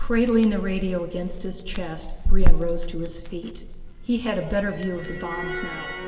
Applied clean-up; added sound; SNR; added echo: none; Crackle; -5 dB; reverberation time 2.7 s.